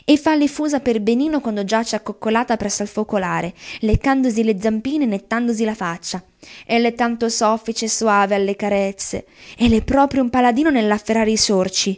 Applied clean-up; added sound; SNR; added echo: none; none; none; none.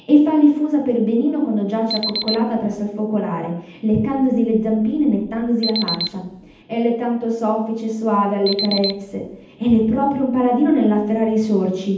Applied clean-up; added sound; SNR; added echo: none; Alarm; 8 dB; reverberation time 0.8 s.